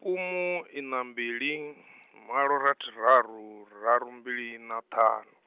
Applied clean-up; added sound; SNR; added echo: none; none; none; none.